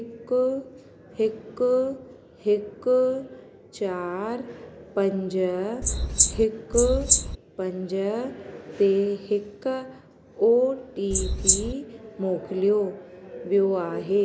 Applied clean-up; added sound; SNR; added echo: none; Wild animals; -4 dB; none.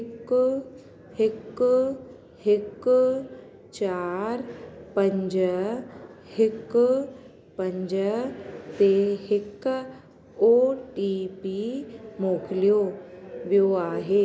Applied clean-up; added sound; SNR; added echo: none; none; none; none.